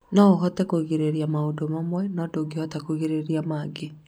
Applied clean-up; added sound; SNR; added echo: none; none; none; none.